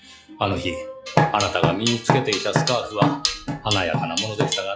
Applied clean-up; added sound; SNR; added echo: classical method log-MMSE.